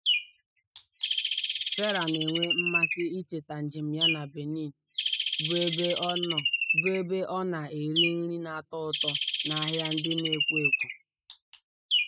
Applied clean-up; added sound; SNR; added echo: classical method spectral subtraction.